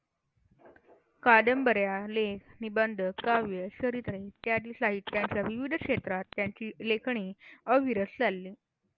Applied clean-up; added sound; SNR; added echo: none; Telephone; 11 dB; none.